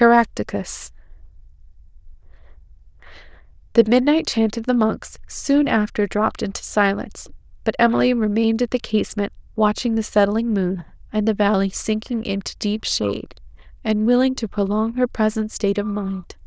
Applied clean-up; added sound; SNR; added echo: neural diffusion model UNIVERSE++.